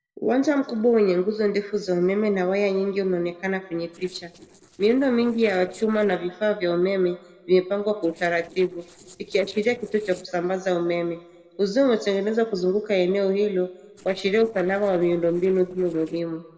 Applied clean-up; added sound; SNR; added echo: neural separator model SepFormer DNS4.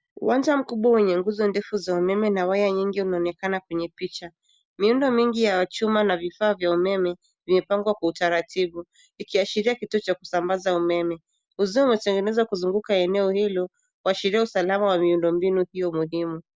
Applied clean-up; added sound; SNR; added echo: none; none; none; none.